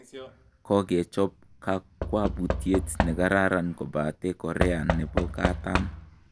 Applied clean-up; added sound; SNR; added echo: none; Knock / Wood; 4 dB; none.